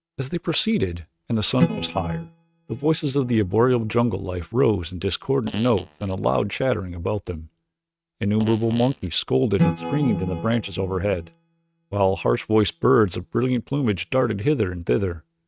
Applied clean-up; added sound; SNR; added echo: neural mask model RNNoise.